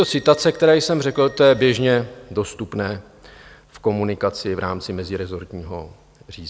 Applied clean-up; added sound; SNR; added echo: none; none; none; none.